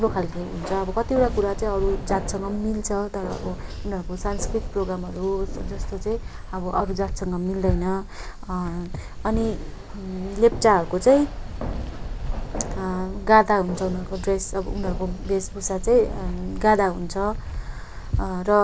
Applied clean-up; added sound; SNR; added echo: none; Keys jangling; 6 dB; none.